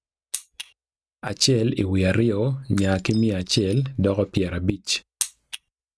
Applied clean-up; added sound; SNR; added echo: neural mask model RNNoise.